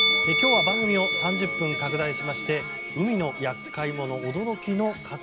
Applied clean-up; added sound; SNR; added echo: none; Musical instrument; -1 dB; none.